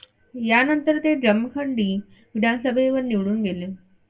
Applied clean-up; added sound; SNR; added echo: none; none; none; reverberation time 0.1 s.